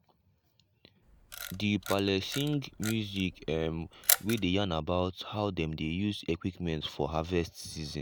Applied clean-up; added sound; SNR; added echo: none; Camera; 4 dB; none.